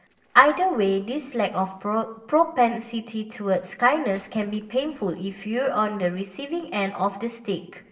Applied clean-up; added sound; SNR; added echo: neural separator model SepFormer DNS4.